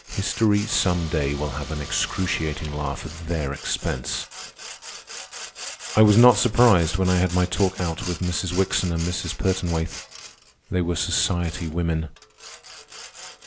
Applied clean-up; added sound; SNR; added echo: none; Car + Sawing; 14 dB; none.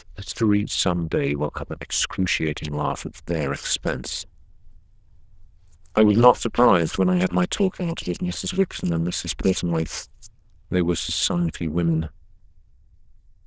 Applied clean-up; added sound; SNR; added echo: neural diffusion model UNIVERSE++.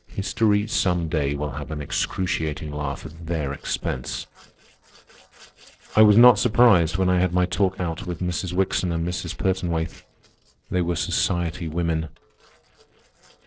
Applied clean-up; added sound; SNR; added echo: neural separator model SepFormer DNS4.